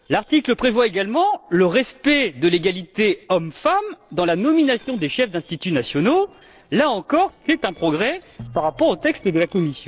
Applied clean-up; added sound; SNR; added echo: neural separator model SepFormer DNS4.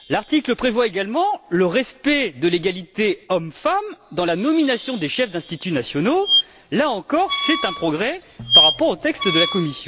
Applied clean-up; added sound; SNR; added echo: none; Squeak + Chime; 4 dB; none.